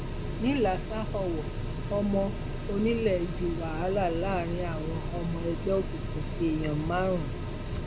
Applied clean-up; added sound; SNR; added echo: none; Mechanical fan; 3 dB; none.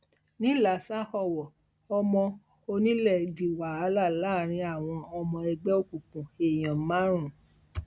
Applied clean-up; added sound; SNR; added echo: none; none; none; none.